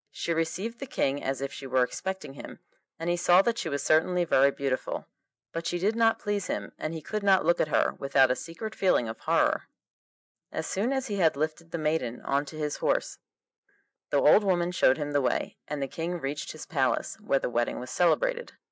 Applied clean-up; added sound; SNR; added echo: neural mask model Resemble Enhance denoiser.